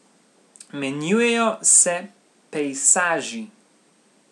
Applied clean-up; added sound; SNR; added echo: none; none; none; none.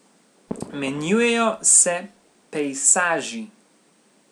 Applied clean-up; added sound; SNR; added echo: none; Fireworks; 17 dB; none.